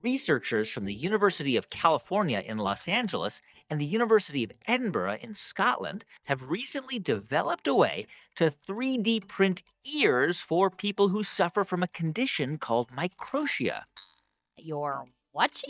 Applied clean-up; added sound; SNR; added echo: neural mask model DeepFilterNet 3.